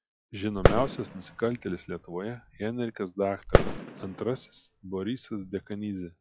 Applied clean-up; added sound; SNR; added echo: classical method log-MMSE.